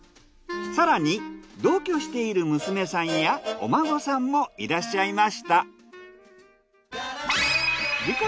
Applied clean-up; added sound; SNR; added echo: none; none; none; none.